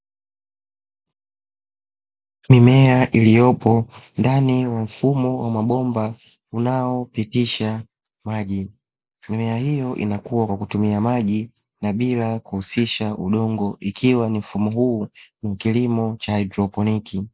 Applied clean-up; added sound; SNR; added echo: none; none; none; none.